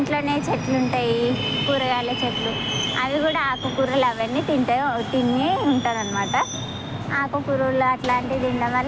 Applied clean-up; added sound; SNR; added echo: none; Subway, metro, underground; 14 dB; none.